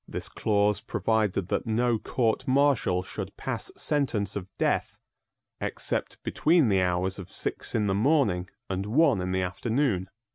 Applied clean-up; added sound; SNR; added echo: none; none; none; none.